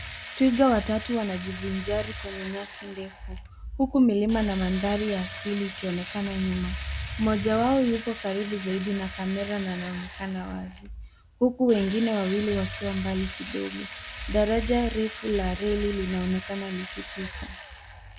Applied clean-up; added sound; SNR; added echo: none; Engine / Drill; 13 dB; none.